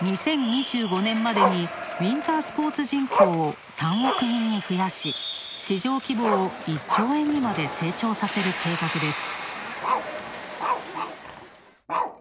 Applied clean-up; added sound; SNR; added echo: none; Growling; 5 dB; none.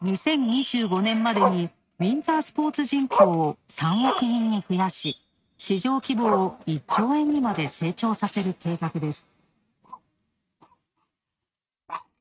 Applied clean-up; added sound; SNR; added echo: neural mask model RNNoise.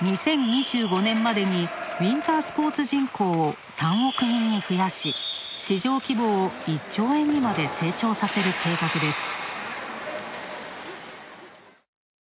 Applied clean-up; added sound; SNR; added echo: none; none; none; none.